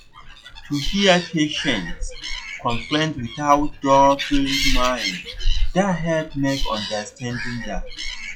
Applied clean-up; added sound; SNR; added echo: classical method log-MMSE.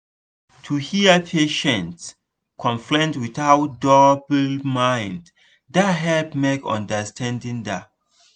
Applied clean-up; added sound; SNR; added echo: none; none; none; none.